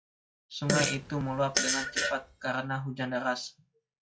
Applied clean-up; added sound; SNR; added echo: classical method log-MMSE.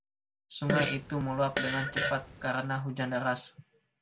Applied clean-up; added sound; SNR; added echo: none; Fart; -1 dB; none.